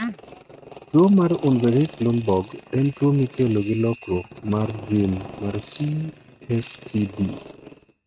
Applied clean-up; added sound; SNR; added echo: neural mask model RNNoise.